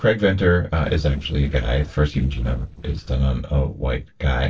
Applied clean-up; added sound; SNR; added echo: neural separator model SepFormer DNS4.